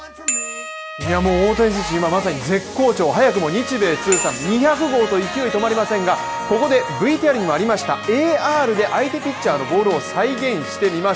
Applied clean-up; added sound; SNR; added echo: none; Bicycle bell + Trumpet; 13 dB; none.